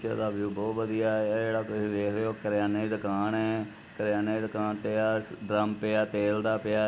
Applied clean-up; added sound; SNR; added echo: none; none; none; none.